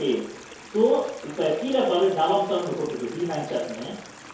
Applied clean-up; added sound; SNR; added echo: none; Stream; 19 dB; reverberation time 2.4 s.